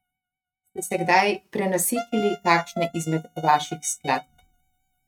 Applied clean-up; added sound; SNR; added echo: neural mask model RNNoise.